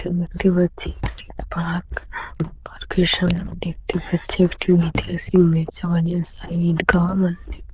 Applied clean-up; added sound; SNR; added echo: neural diffusion model UNIVERSE++.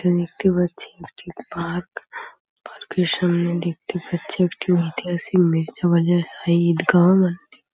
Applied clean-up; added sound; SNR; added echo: none; none; none; none.